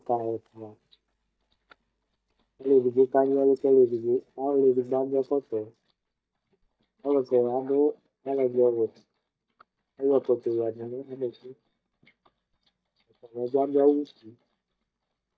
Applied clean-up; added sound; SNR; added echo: neural mask model DeepFilterNet 3.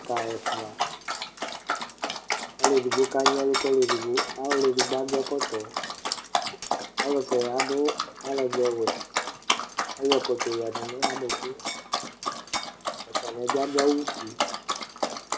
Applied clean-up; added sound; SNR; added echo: none; Dog; 2 dB; reverberation time 0.7 s.